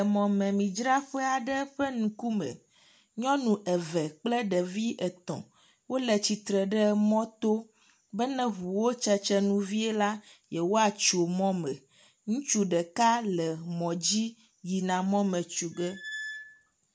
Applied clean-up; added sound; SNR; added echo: none; Squeak; 13 dB; none.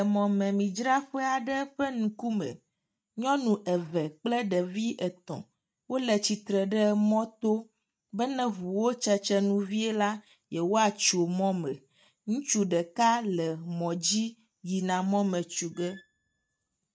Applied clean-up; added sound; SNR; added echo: neural mask model RNNoise.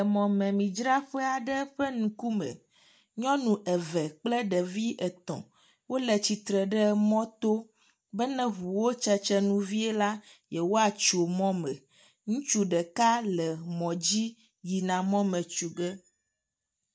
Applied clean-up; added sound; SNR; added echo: neural mask model DeepFilterNet 3.